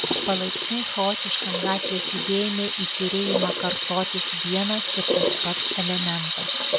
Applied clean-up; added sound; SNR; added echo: none; Sink (filling or washing) / Water tap, faucet; -3 dB; none.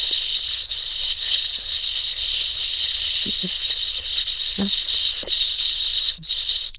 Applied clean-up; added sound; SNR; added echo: neural diffusion model UNIVERSE++.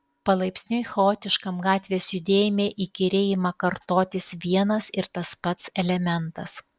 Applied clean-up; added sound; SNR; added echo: none; none; none; none.